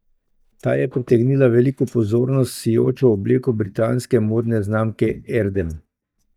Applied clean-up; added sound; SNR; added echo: neural mask model DeepFilterNet 3.